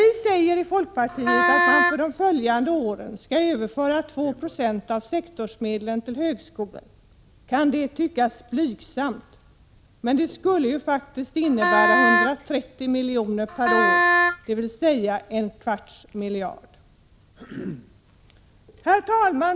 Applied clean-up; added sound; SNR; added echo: none; Wind instrument, woodwind instrument; -3 dB; none.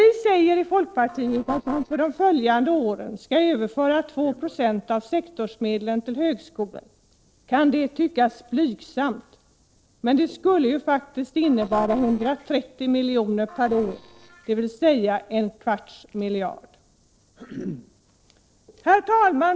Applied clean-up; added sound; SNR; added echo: neural separator model SepFormer DNS4.